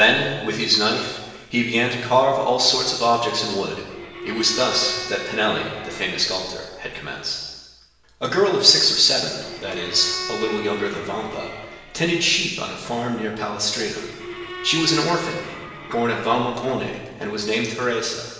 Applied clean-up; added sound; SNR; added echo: none; Bowed string instrument; 13 dB; reverberation time 1.2 s.